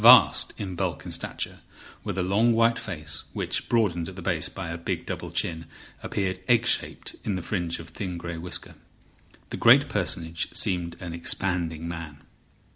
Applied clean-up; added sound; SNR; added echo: none; none; none; none.